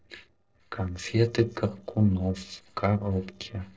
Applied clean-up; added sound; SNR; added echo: neural separator model SepFormer DNS4.